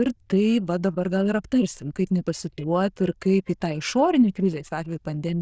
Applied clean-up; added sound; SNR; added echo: neural diffusion model UNIVERSE++.